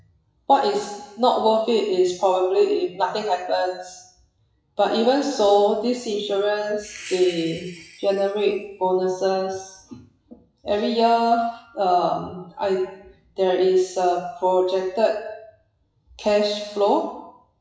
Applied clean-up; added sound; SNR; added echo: classical method WPE with log-MMSE.